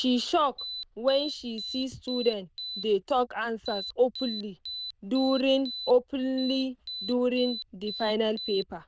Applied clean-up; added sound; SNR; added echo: neural diffusion model UNIVERSE++.